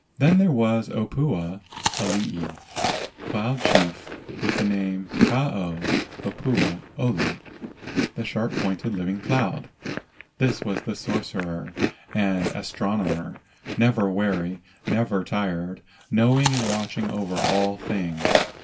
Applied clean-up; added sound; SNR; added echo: none; Chewing, mastication; 4 dB; reverberation time 0.2 s.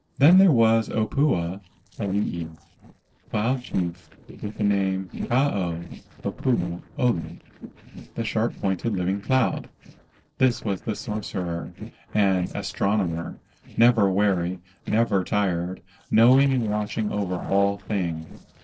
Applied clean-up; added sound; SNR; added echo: neural separator model SepFormer DNS4.